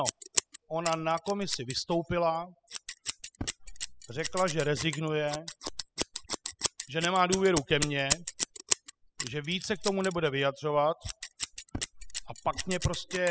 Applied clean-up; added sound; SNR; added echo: classical method spectral subtraction.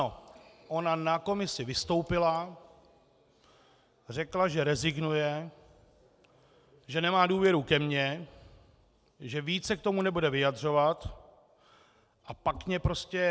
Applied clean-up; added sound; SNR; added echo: none; none; none; none.